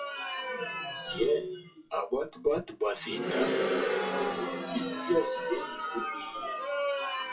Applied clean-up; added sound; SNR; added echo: classical method WPE with log-MMSE.